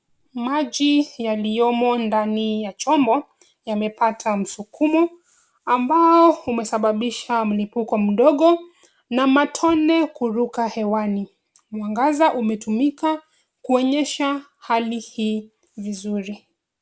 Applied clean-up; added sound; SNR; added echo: none; none; none; none.